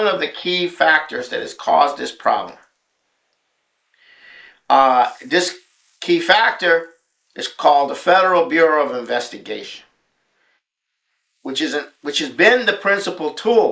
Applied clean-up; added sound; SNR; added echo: neural mask model Resemble Enhance denoiser.